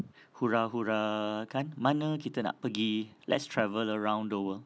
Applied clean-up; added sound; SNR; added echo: none; none; none; none.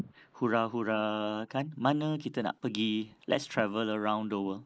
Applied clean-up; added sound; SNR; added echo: neural mask model Resemble Enhance denoiser.